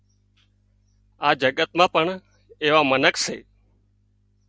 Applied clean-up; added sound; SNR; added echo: none; none; none; none.